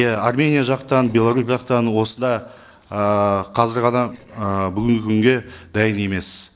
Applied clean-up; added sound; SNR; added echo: neural separator model SepFormer DNS4.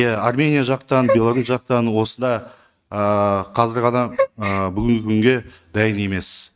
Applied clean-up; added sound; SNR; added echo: neural mask model RNNoise.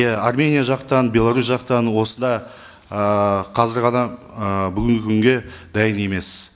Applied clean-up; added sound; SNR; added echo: none; none; none; none.